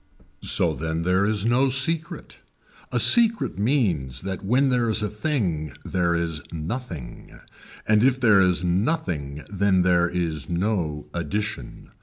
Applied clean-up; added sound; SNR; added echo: none; none; none; none.